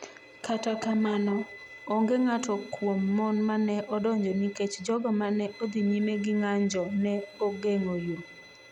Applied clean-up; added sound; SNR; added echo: none; Bowed string instrument; 20 dB; none.